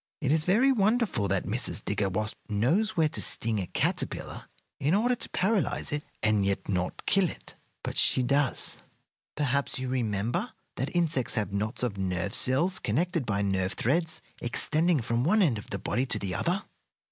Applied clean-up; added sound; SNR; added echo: none; none; none; none.